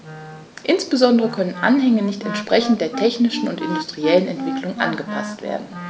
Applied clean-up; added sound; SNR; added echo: none; Wind instrument, woodwind instrument; 10 dB; none.